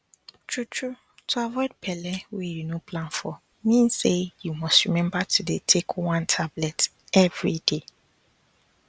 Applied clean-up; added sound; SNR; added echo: none; none; none; none.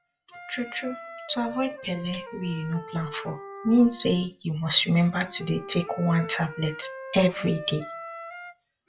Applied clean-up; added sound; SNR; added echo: classical method WPE with log-MMSE.